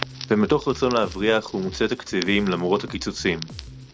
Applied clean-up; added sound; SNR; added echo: none; Crackle + Bass guitar; 14 dB; none.